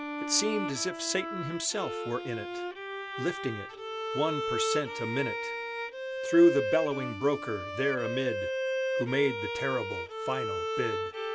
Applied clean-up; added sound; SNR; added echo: none; Bowed string instrument; 3 dB; none.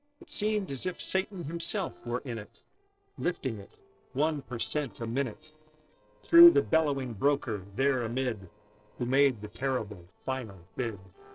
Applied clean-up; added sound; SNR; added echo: neural separator model SepFormer DNS4.